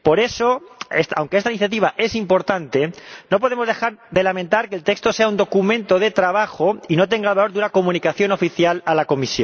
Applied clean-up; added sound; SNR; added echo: none; none; none; none.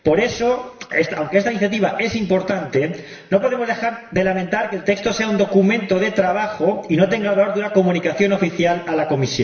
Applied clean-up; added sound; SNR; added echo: none; none; none; reverberation time 1.0 s.